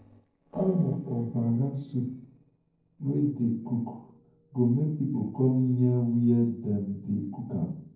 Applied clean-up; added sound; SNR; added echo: neural separator model SepFormer DNS4.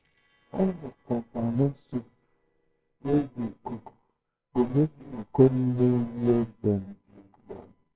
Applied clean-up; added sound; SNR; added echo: neural separator model SepFormer WHAMR!.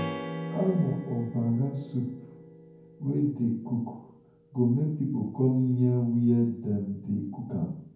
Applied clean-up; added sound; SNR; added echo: none; Strum; 14 dB; reverberation time 0.9 s.